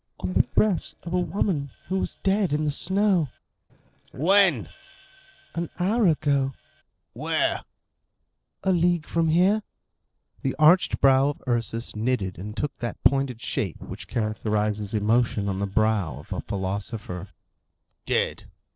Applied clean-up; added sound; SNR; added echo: neural separator model SepFormer DNS4.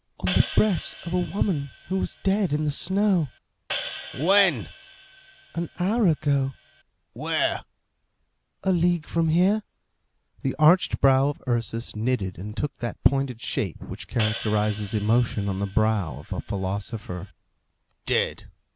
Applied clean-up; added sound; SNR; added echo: none; Hi-hat; 14 dB; none.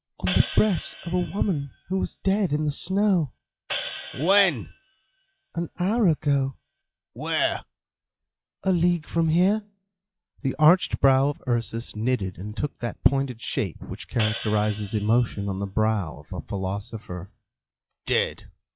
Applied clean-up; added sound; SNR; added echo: classical method log-MMSE.